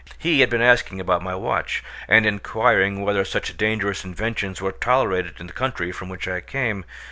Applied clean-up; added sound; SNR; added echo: none; none; none; none.